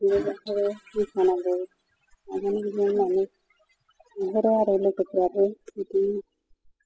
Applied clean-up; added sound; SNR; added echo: classical method spectral subtraction.